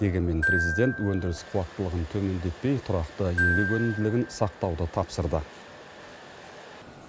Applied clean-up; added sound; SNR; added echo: none; Glockenspiel; 6 dB; none.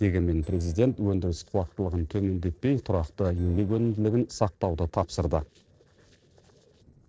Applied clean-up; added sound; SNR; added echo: neural separator model SepFormer DNS4.